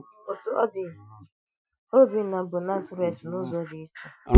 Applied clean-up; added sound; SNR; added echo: classical method Wiener filter.